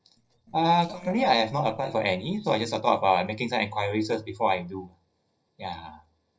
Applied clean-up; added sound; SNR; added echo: neural separator model SepFormer DNS4.